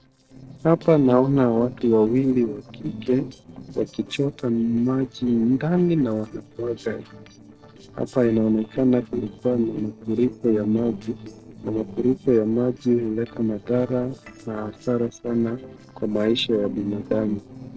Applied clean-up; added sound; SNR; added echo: neural separator model SepFormer DNS4.